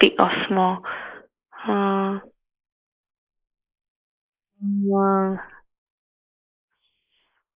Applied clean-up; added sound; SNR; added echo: neural mask model Resemble Enhance denoiser.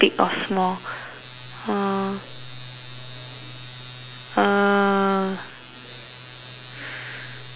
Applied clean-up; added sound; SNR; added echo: none; none; none; none.